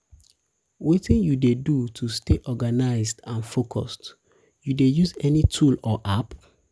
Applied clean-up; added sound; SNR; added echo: none; none; none; none.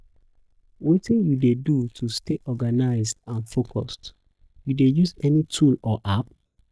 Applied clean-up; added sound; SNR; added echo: neural mask model DeepFilterNet 3.